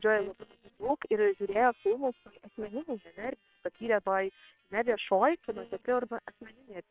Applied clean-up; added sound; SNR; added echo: neural separator model SepFormer WHAM!.